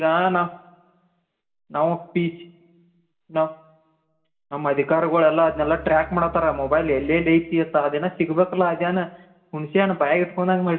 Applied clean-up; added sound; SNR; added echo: none; Bowed string instrument; 18 dB; reverberation time 0.6 s.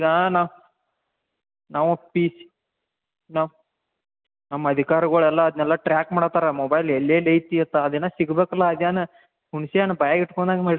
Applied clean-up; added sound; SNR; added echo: none; none; none; none.